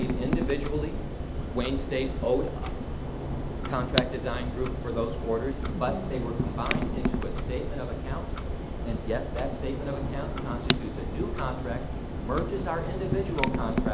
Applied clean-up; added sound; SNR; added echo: none; Clock; -3 dB; none.